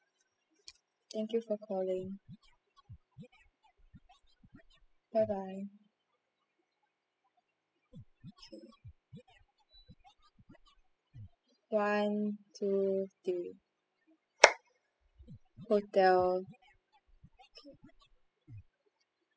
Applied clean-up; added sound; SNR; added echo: classical method spectral subtraction.